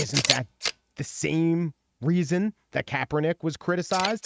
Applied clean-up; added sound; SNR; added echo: neural mask model RNNoise.